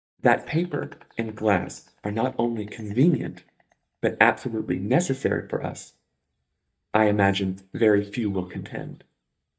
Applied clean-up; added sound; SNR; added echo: neural mask model DeepFilterNet 3.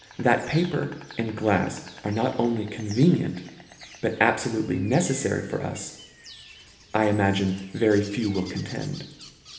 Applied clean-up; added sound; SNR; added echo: none; Insect; 20 dB; reverberation time 1.1 s.